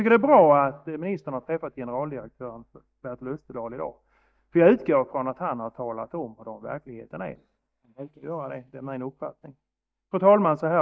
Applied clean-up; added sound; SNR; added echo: neural mask model DeepFilterNet 3.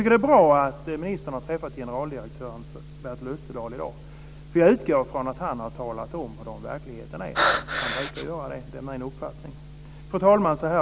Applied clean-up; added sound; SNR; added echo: none; Breathing; 0 dB; none.